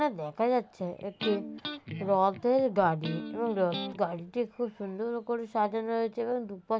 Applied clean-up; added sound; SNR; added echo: none; Electric guitar; 10 dB; none.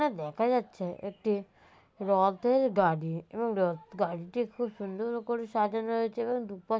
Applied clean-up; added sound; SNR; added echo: none; none; none; none.